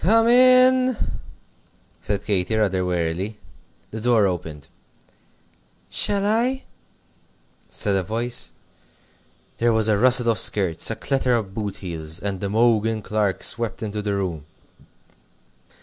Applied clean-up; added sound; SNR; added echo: none; none; none; none.